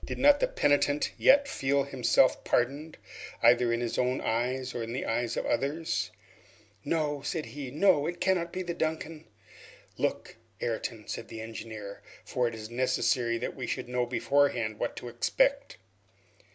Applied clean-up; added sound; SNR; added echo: none; none; none; none.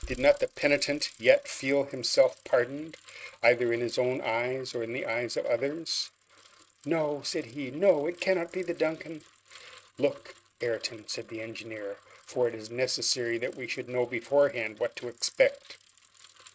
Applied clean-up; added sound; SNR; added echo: neural mask model RNNoise.